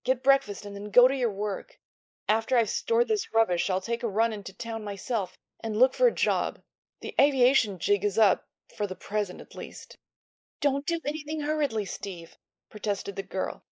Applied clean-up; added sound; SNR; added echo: neural mask model Resemble Enhance denoiser.